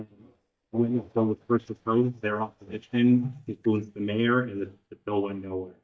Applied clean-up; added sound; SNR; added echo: neural mask model DeepFilterNet 3.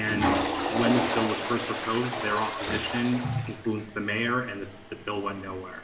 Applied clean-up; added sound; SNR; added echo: none; Toilet flush / Water; 1 dB; reverberation time 0.9 s.